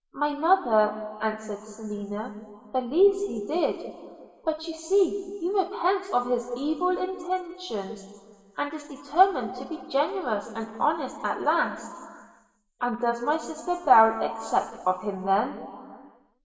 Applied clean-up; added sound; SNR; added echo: none; none; none; reverberation time 1.7 s.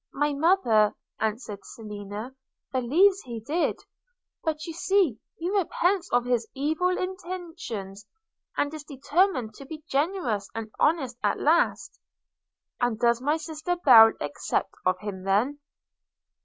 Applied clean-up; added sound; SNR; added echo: none; none; none; none.